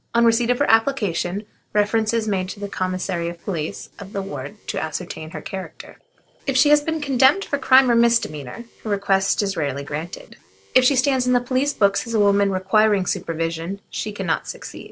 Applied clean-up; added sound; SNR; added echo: neural separator model SepFormer DNS4.